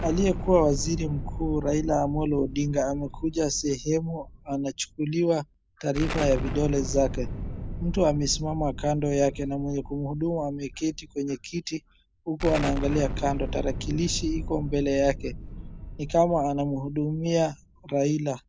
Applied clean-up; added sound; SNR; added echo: none; Explosion; 8 dB; none.